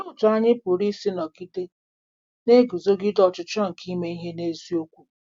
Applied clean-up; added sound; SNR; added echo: none; none; none; none.